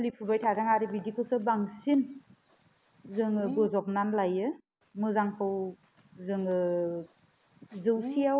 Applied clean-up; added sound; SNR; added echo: none; Bird; 16 dB; none.